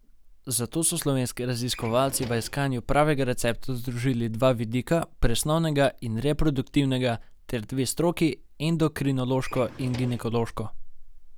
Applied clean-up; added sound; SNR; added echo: none; Drawer open or close; 17 dB; none.